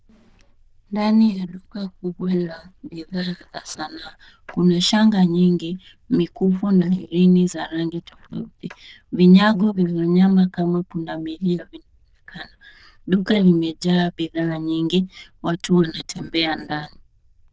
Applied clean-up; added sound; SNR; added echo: neural diffusion model UNIVERSE++.